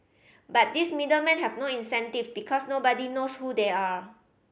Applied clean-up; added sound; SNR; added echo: none; none; none; none.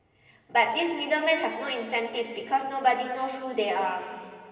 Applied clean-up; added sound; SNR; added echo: none; none; none; reverberation time 2.3 s.